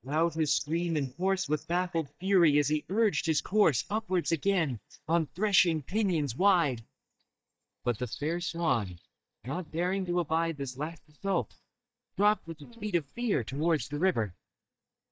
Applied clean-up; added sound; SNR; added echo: neural mask model DeepFilterNet 3.